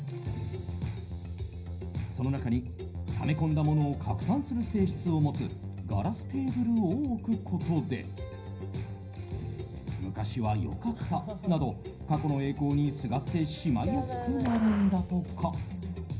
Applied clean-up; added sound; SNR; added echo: none; Gunshot, gunfire; 14 dB; reverberation time 0.5 s.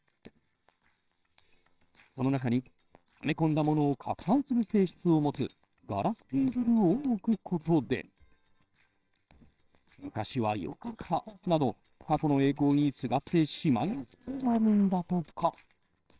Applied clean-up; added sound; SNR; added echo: neural separator model SepFormer WHAMR!.